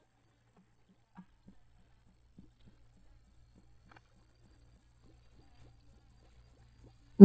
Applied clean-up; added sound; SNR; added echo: neural mask model DeepFilterNet 3.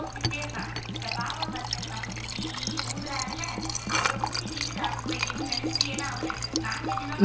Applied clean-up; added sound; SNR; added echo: none; Liquid; -3 dB; none.